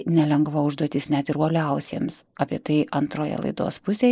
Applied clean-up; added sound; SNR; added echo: neural mask model Resemble Enhance denoiser.